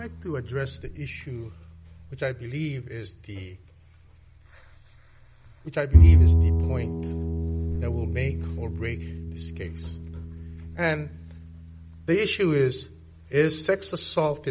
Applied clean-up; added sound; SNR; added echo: none; Bowed string instrument; -4 dB; none.